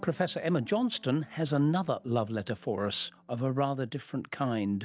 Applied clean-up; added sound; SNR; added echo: none; none; none; none.